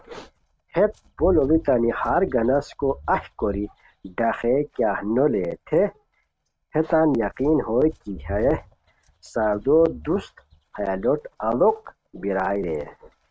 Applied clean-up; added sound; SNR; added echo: neural mask model RNNoise.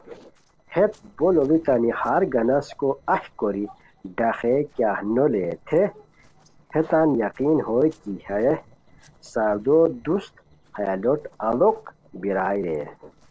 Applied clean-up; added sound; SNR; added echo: neural separator model SepFormer DNS4.